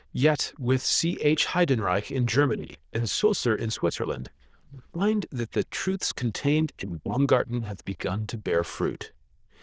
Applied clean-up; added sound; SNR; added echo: neural diffusion model UNIVERSE++.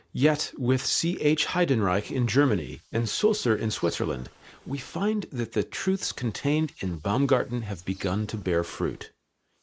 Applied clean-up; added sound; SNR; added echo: neural mask model Resemble Enhance denoiser.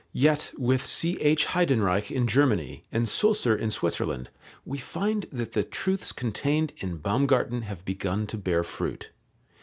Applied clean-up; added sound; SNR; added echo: none; none; none; none.